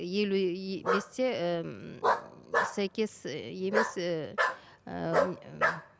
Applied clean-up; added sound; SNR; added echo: none; Bark; 0 dB; none.